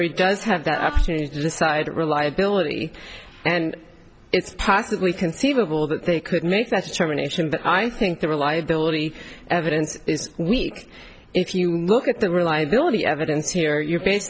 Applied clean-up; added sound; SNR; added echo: none; Wind instrument, woodwind instrument; 15 dB; none.